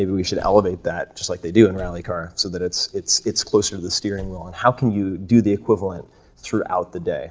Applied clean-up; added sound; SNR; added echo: none; Slam / Car; 20 dB; none.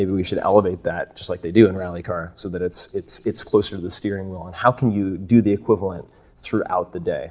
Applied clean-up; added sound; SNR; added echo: none; none; none; none.